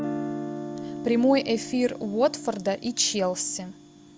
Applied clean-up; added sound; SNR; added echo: none; Guitar; 9 dB; none.